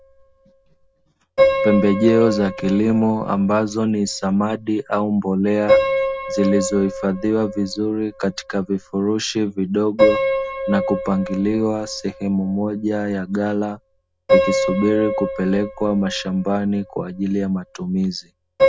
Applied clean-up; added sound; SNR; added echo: none; Piano; 3 dB; none.